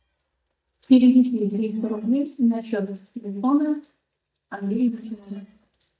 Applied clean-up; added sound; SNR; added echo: neural mask model DeepFilterNet 3.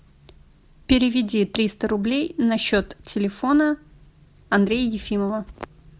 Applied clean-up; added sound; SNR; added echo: none; none; none; none.